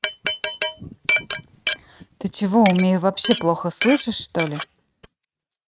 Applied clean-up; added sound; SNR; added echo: neural mask model RNNoise.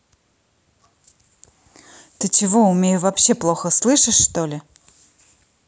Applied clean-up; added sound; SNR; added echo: none; none; none; none.